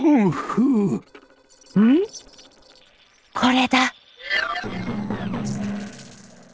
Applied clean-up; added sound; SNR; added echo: neural separator model SepFormer DNS4.